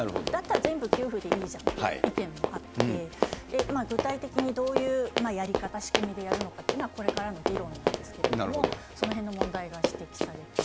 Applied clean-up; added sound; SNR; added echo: none; Run; -1 dB; none.